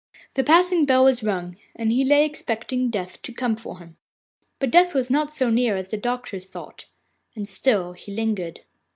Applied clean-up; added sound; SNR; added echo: none; none; none; none.